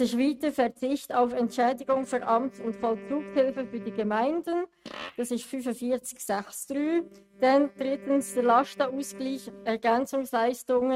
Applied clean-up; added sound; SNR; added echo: neural mask model RNNoise.